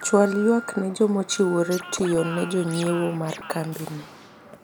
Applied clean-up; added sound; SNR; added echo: none; Alarm + Scratching (performance technique); 14 dB; none.